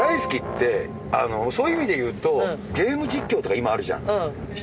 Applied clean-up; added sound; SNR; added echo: none; Brass instrument; 16 dB; none.